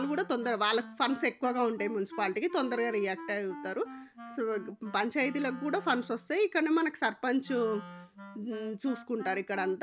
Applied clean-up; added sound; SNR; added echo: none; Wind instrument, woodwind instrument; 16 dB; none.